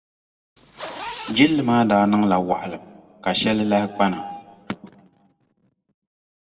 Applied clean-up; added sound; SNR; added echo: none; Zipper (clothing); 13 dB; reverberation time 1.2 s.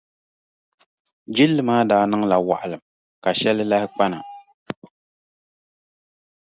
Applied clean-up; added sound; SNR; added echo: none; none; none; none.